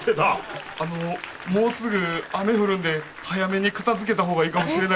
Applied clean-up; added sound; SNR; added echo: none; Applause / Crowd; 17 dB; none.